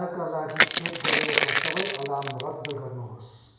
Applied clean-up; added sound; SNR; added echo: none; Crushing; -5 dB; reverberation time 1.0 s.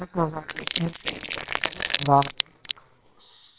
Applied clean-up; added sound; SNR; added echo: neural separator model SepFormer WHAMR!.